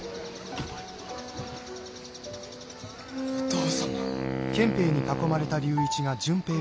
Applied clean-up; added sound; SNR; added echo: none; Wind instrument, woodwind instrument; 2 dB; none.